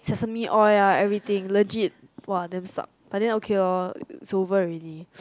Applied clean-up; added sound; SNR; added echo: none; none; none; none.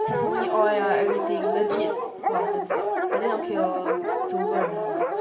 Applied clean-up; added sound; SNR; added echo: none; Dog; -4 dB; reverberation time 0.9 s.